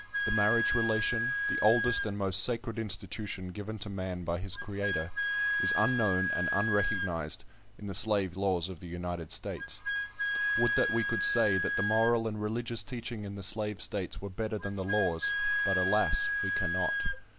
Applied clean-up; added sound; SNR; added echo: none; Wind instrument, woodwind instrument; 2 dB; none.